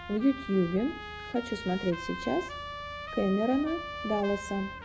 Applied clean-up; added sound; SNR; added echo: none; Trumpet; 10 dB; none.